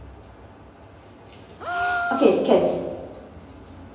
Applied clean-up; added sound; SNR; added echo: none; Gasp; 5 dB; reverberation time 1.0 s.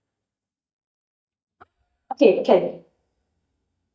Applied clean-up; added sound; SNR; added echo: neural mask model DeepFilterNet 3.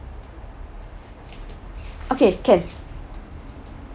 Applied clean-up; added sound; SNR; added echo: none; none; none; none.